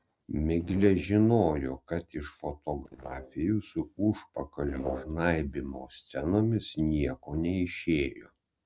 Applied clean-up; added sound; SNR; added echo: neural separator model SepFormer DNS4.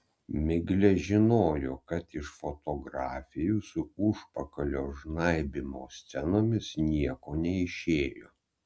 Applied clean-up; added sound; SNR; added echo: none; none; none; none.